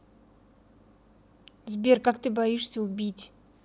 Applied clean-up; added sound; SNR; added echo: none; none; none; none.